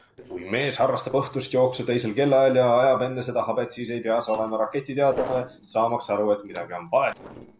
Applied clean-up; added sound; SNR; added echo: neural separator model SepFormer DNS4.